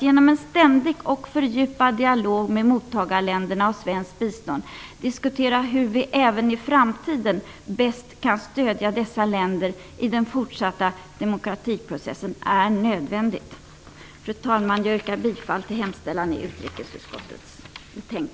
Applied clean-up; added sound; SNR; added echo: none; none; none; none.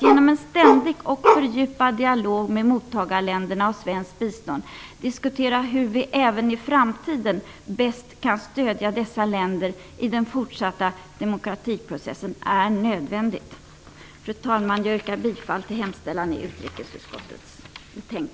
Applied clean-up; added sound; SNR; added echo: none; Bark; -4 dB; none.